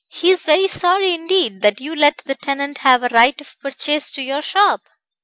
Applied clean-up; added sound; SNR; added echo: none; none; none; none.